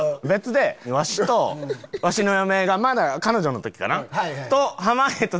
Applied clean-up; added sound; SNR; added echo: none; none; none; none.